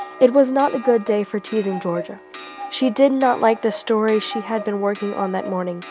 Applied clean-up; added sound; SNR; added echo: none; Clock; 14 dB; none.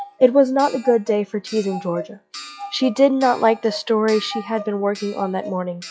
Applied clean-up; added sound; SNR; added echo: classical method log-MMSE.